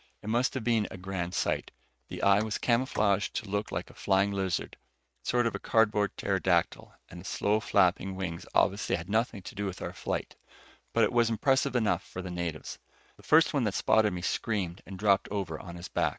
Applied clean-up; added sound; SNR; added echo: neural mask model RNNoise.